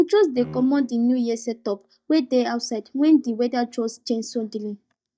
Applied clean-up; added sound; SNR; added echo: neural mask model DeepFilterNet 3.